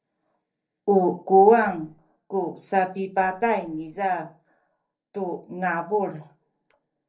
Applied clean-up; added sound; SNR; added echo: neural separator model SepFormer DNS4.